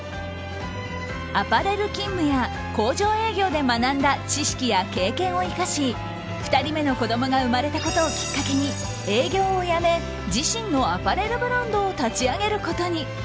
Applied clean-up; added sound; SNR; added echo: none; none; none; none.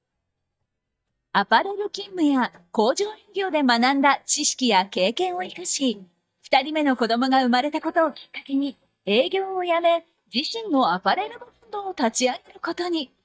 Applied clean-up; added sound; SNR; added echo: neural mask model DeepFilterNet 3.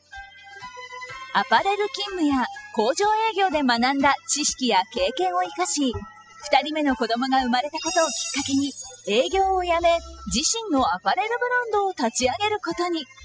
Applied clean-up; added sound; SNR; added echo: classical method spectral subtraction.